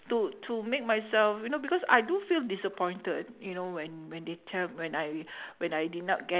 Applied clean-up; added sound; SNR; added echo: none; none; none; none.